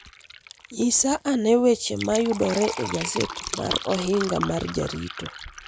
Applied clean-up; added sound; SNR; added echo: none; Fill (with liquid); 10 dB; none.